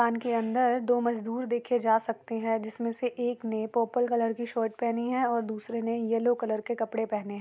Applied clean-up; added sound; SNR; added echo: none; none; none; none.